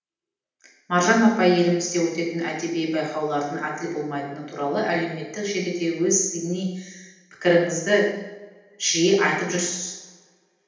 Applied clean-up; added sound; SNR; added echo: none; none; none; reverberation time 0.9 s.